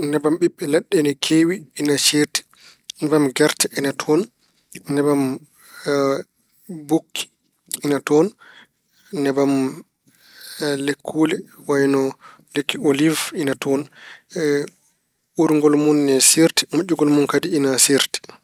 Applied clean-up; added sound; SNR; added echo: none; none; none; none.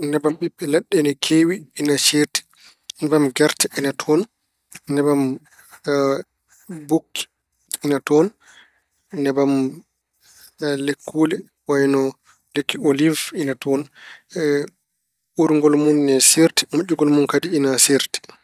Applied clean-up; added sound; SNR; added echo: neural mask model DeepFilterNet 3.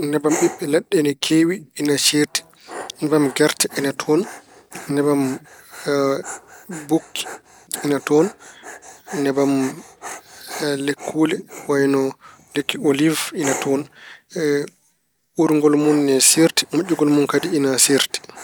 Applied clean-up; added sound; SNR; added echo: none; Dog; 17 dB; none.